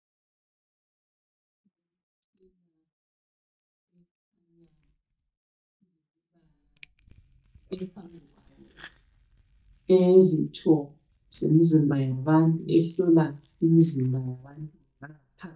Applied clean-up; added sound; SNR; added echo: neural mask model DeepFilterNet 3.